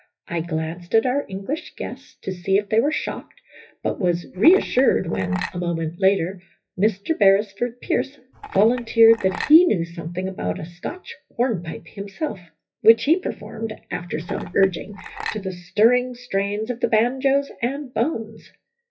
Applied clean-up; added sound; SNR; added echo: classical method WPE with log-MMSE.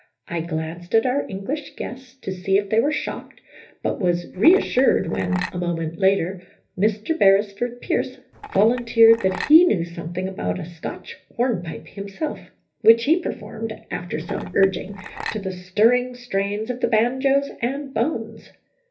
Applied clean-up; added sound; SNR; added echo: none; Chink, clink; 13 dB; reverberation time 0.3 s.